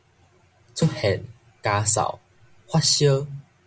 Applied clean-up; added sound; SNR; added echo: none; Snare drum; 14 dB; none.